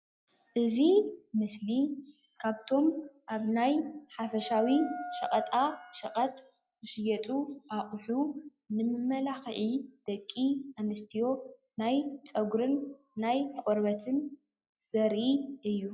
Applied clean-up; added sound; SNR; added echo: classical method log-MMSE.